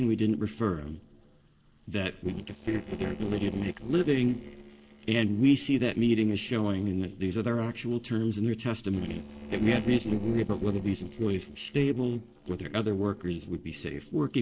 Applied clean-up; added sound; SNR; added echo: neural separator model SepFormer DNS4.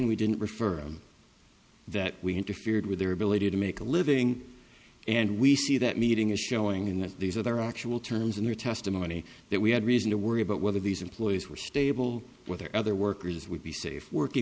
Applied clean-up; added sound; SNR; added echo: none; none; none; none.